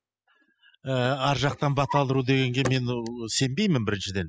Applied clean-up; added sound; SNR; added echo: classical method spectral subtraction.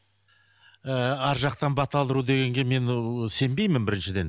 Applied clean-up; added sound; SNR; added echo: none; none; none; none.